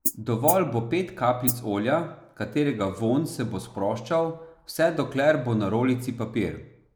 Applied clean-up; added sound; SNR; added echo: neural mask model Resemble Enhance denoiser.